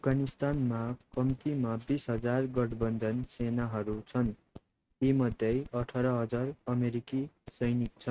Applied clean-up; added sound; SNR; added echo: neural mask model RNNoise.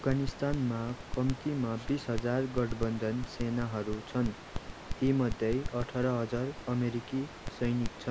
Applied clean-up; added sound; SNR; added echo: none; Crackle; 7 dB; none.